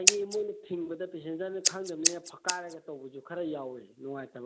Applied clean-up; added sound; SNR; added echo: none; Scissors; -3 dB; none.